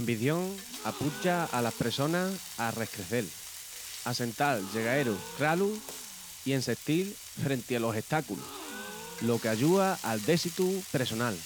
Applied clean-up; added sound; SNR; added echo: none; Frying (food) + Gasp; 11 dB; none.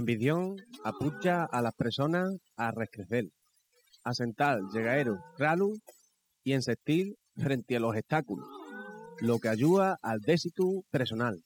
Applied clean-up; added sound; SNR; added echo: classical method spectral subtraction.